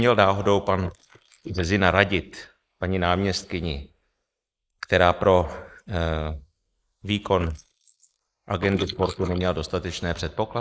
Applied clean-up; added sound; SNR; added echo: neural mask model Resemble Enhance denoiser.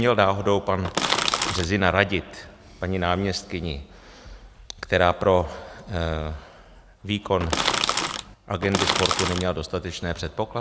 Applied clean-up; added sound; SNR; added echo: none; Crackle; 0 dB; none.